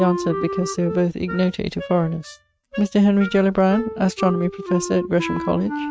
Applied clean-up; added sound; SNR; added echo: neural mask model RNNoise.